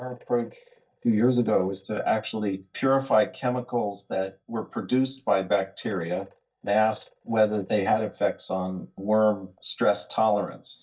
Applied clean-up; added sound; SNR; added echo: neural mask model DeepFilterNet 3.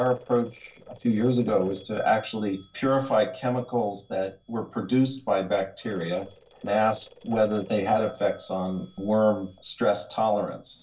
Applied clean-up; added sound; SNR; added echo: neural separator model SepFormer DNS4.